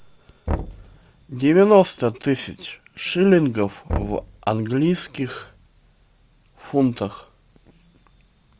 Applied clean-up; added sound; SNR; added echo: none; Knock; 11 dB; none.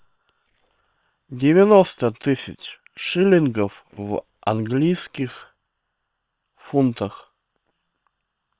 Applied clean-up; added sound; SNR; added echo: neural separator model SepFormer WHAM!.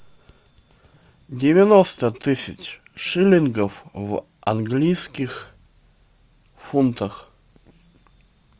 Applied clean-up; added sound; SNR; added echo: none; none; none; none.